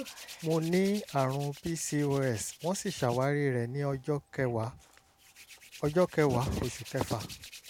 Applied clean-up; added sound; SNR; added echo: none; Hands; 17 dB; none.